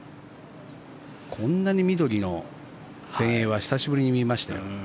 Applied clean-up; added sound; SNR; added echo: none; none; none; none.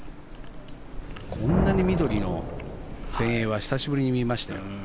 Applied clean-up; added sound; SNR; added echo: none; Chewing, mastication + Thunder; 4 dB; none.